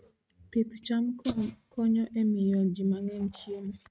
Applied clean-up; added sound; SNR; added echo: neural mask model RNNoise.